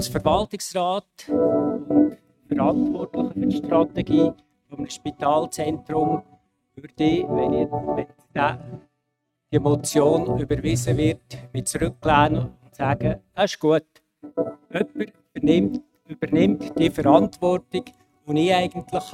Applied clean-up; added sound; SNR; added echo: neural mask model RNNoise.